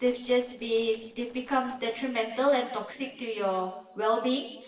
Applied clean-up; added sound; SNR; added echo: neural separator model SepFormer DNS4.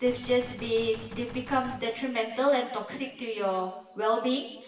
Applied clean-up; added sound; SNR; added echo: none; Gunshot, gunfire; 17 dB; reverberation time 1.0 s.